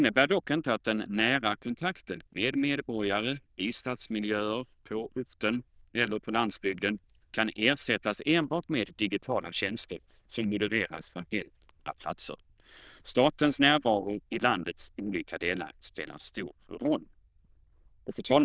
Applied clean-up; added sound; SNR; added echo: neural diffusion model UNIVERSE++.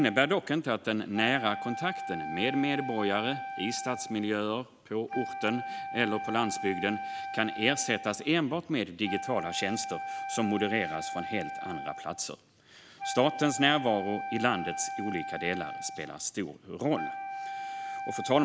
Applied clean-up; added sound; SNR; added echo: none; Wind instrument, woodwind instrument; 7 dB; none.